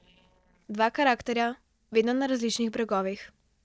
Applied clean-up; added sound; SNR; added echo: neural separator model SepFormer DNS4.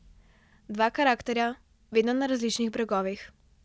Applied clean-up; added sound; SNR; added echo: none; none; none; none.